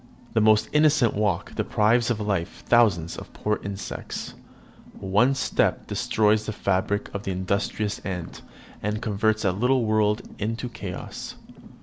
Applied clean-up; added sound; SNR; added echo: none; Car; 20 dB; none.